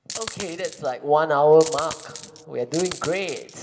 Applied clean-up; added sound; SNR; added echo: none; Coin (dropping); 13 dB; reverberation time 2.7 s.